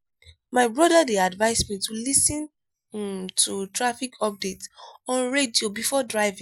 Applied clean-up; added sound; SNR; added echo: none; none; none; none.